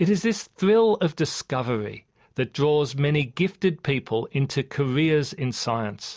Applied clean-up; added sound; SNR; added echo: none; none; none; none.